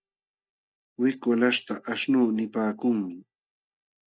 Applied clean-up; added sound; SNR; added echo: neural mask model DeepFilterNet 3.